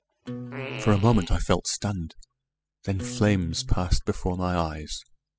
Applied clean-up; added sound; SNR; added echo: classical method spectral subtraction.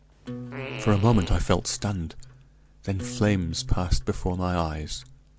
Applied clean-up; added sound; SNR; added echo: none; Acoustic guitar + Fart; 14 dB; none.